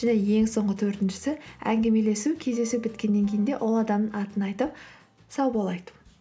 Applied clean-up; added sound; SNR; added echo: none; none; none; none.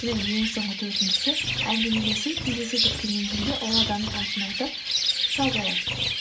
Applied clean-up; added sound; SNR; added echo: none; Bird; -3 dB; reverberation time 0.2 s.